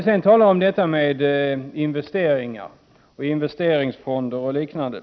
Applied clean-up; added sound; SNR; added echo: none; none; none; none.